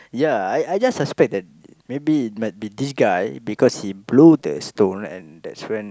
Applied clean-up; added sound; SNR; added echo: none; none; none; none.